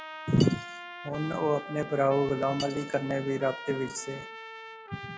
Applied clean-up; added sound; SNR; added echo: none; Cutlery, silverware + Trumpet; 12 dB; none.